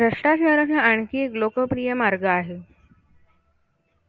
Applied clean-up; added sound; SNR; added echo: none; none; none; none.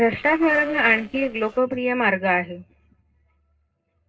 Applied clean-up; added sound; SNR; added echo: neural separator model SepFormer DNS4.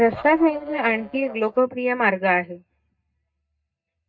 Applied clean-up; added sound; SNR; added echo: neural mask model DeepFilterNet 3.